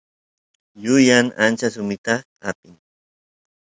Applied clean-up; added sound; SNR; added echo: none; none; none; none.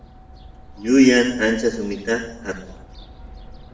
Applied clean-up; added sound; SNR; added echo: none; Fowl; 19 dB; reverberation time 0.8 s.